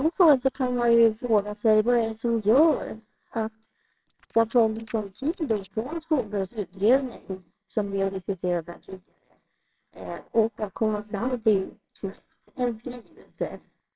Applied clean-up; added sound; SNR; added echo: neural separator model SepFormer WHAMR!.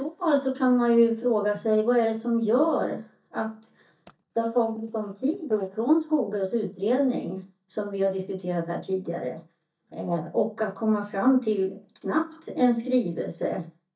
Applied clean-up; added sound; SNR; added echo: neural mask model DeepFilterNet 3.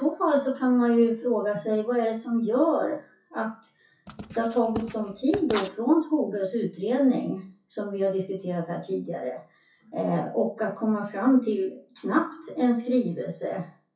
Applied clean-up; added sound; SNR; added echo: classical method WPE with log-MMSE.